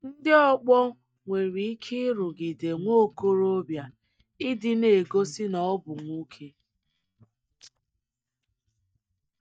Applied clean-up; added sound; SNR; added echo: neural mask model DeepFilterNet 3.